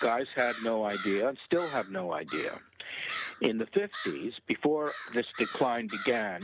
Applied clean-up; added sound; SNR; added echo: none; Crow; 13 dB; none.